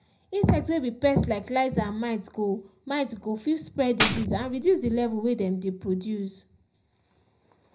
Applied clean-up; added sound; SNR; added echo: none; Tambourine; 4 dB; reverberation time 0.4 s.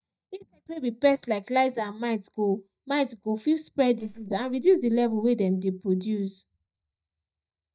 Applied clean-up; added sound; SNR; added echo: neural mask model DeepFilterNet 3.